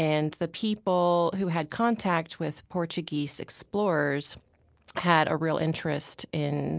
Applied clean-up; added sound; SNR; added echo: none; none; none; none.